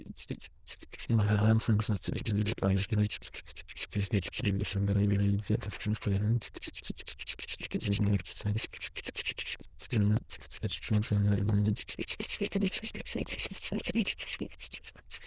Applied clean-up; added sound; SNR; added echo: neural diffusion model UNIVERSE++.